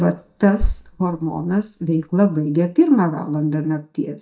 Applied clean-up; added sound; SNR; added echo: neural mask model DeepFilterNet 3.